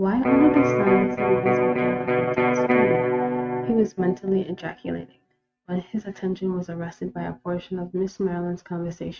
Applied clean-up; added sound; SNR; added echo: neural mask model RNNoise.